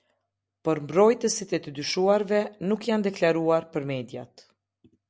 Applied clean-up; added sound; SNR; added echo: none; none; none; none.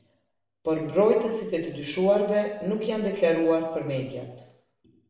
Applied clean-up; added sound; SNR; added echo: none; none; none; reverberation time 0.9 s.